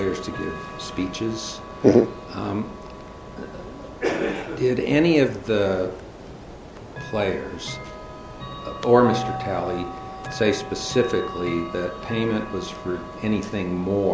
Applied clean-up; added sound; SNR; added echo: none; Chime / Clock; 13 dB; none.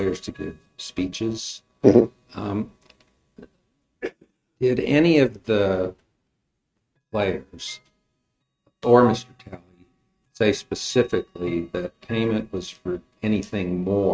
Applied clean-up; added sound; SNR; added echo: neural mask model RNNoise.